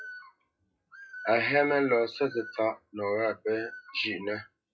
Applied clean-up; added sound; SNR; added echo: classical method WPE with log-MMSE.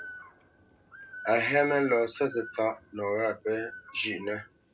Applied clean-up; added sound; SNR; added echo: none; Bird; 18 dB; reverberation time 0.2 s.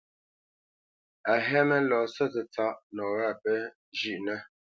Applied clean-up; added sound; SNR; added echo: none; none; none; none.